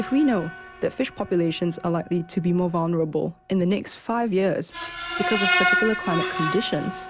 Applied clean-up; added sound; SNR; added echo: none; Screech; 3 dB; none.